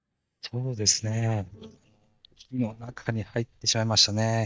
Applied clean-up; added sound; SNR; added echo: neural mask model DeepFilterNet 3.